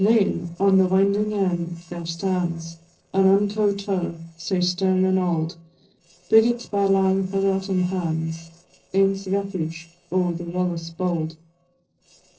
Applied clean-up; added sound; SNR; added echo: neural separator model SepFormer DNS4.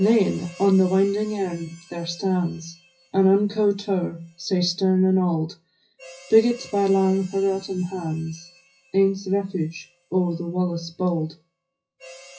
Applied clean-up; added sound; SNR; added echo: classical method WPE with log-MMSE.